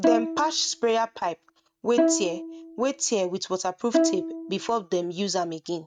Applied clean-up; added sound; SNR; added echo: neural mask model RNNoise.